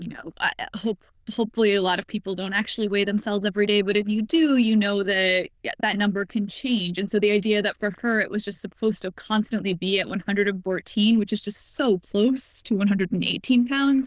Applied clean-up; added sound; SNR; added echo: neural diffusion model UNIVERSE++.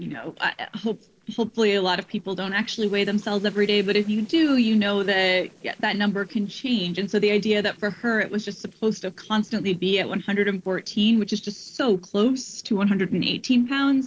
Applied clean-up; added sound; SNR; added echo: neural separator model SepFormer DNS4.